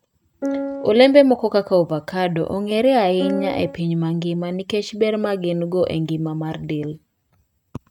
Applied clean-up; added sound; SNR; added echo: neural mask model RNNoise.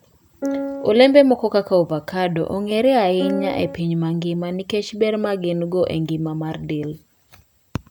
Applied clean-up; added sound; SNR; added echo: none; Piano; 5 dB; none.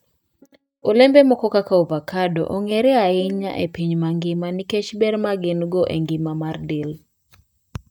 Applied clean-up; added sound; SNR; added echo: neural mask model DeepFilterNet 3.